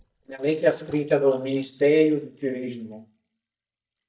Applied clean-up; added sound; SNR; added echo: neural mask model DeepFilterNet 3.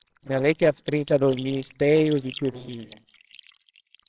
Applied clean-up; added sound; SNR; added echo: neural separator model SepFormer WHAMR!.